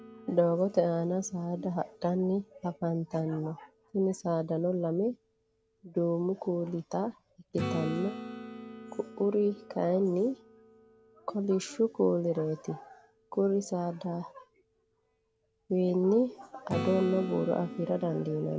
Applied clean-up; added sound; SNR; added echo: none; Acoustic guitar / Strum; 13 dB; none.